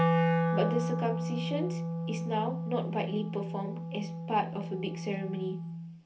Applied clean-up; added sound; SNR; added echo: none; Wind instrument, woodwind instrument; -2 dB; reverberation time 0.3 s.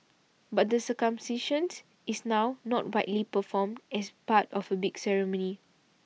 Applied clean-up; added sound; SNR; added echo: none; none; none; none.